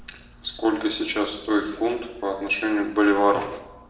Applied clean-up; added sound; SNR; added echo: none; Telephone; 20 dB; reverberation time 0.9 s.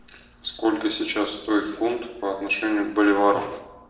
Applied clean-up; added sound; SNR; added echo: neural separator model SepFormer DNS4.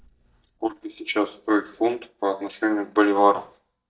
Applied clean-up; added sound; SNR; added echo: neural mask model DeepFilterNet 3.